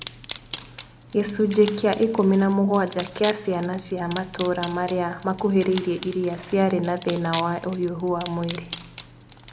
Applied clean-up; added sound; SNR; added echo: none; Wood; 8 dB; none.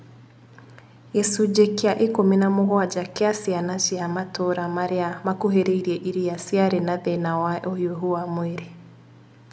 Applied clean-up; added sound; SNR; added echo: none; none; none; none.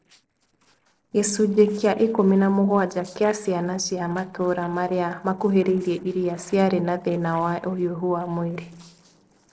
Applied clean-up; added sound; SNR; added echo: neural separator model SepFormer DNS4.